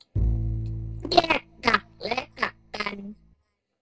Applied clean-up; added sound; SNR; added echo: neural separator model SepFormer DNS4.